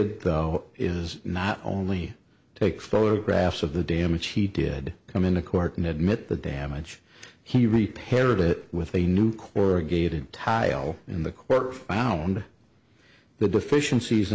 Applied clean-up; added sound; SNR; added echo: none; none; none; none.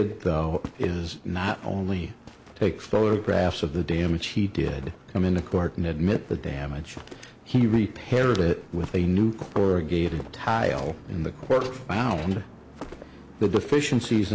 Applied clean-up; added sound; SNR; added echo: none; Walk, footsteps; 16 dB; none.